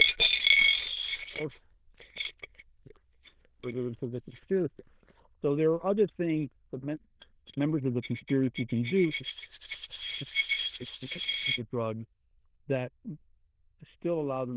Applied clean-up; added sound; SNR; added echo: neural diffusion model UNIVERSE++.